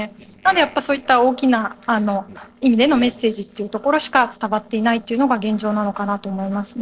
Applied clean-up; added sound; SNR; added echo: neural separator model SepFormer DNS4.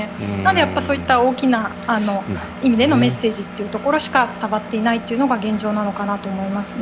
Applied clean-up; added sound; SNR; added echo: none; Engine; 13 dB; none.